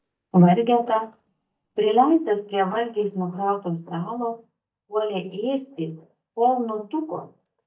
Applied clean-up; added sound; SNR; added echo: neural mask model DeepFilterNet 3.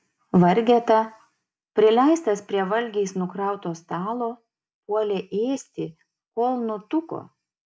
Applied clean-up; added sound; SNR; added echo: none; none; none; none.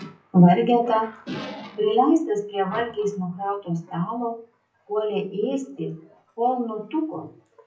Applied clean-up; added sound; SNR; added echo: classical method WPE with log-MMSE.